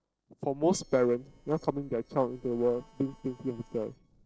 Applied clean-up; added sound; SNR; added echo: neural separator model SepFormer DNS4.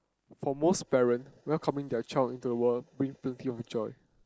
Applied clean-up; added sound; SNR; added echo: neural mask model Resemble Enhance denoiser.